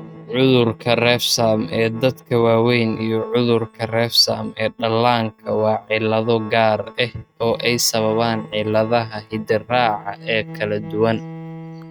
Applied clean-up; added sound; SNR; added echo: neural mask model RNNoise.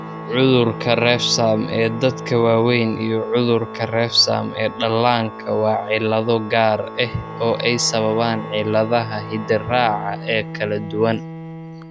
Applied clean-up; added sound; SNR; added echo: none; Bowed string instrument + Organ; 12 dB; none.